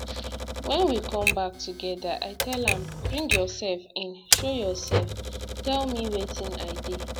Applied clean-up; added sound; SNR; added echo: none; Typewriter; 0 dB; none.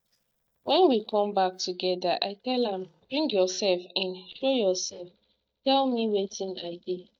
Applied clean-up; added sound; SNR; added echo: neural mask model DeepFilterNet 3.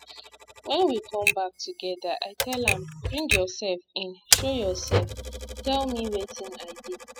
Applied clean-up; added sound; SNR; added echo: classical method spectral subtraction.